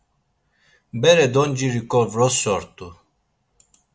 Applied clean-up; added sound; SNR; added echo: none; none; none; none.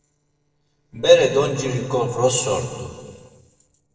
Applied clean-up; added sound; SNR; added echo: neural separator model SepFormer DNS4.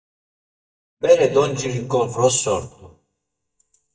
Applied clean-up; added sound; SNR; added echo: neural mask model DeepFilterNet 3.